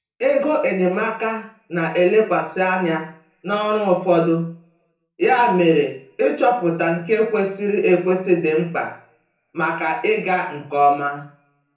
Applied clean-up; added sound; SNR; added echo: none; none; none; reverberation time 0.6 s.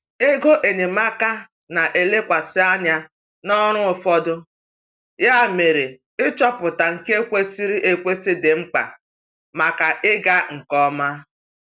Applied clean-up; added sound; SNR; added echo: none; none; none; none.